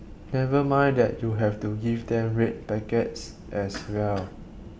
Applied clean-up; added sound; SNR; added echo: none; Cough; 20 dB; none.